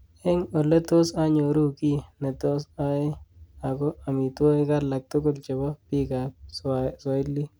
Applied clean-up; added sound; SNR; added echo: none; none; none; none.